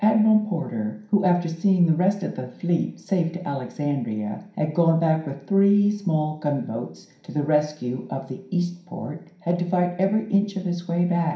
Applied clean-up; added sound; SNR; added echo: none; none; none; reverberation time 0.5 s.